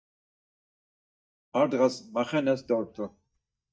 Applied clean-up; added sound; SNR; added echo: neural mask model DeepFilterNet 3.